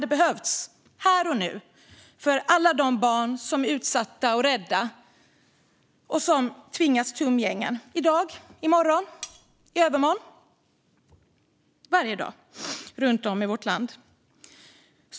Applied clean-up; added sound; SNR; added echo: none; Cutlery, silverware; 18 dB; none.